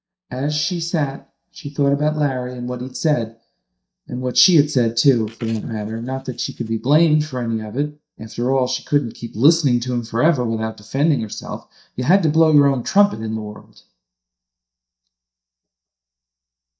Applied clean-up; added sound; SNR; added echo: neural mask model DeepFilterNet 3.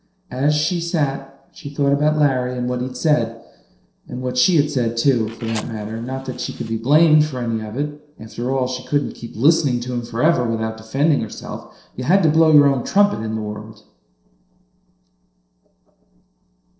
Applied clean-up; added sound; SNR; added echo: neural separator model SepFormer DNS4.